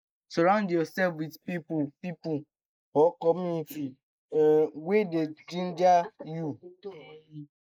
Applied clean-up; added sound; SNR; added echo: neural mask model Resemble Enhance denoiser.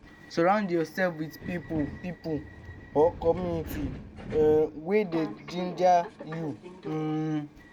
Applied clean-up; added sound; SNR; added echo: none; Subway, metro, underground; 13 dB; none.